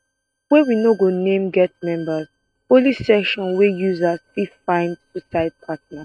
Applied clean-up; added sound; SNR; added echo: neural mask model RNNoise.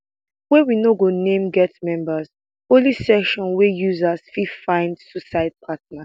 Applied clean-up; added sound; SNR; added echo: none; none; none; none.